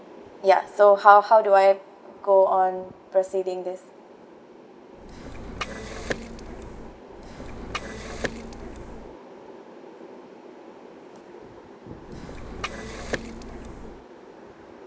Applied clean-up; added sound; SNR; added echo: none; Liquid; 11 dB; none.